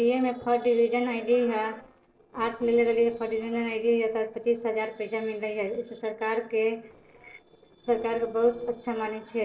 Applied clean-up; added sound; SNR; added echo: neural separator model SepFormer DNS4.